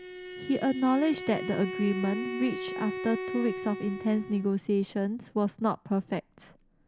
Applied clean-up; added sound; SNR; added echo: none; Bowed string instrument; 9 dB; none.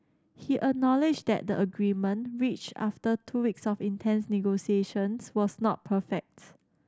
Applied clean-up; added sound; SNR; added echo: none; none; none; none.